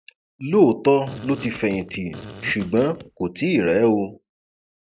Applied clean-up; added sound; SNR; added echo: none; Fart; 16 dB; none.